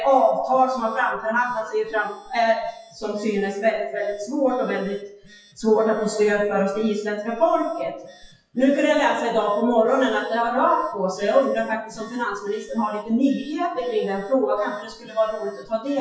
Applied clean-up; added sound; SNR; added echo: classical method WPE with log-MMSE.